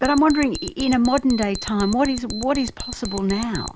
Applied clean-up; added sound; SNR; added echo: none; Alarm; 11 dB; none.